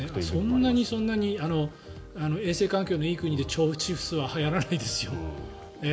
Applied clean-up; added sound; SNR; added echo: none; none; none; none.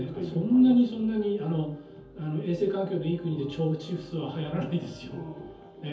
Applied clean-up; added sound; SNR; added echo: none; none; none; reverberation time 0.5 s.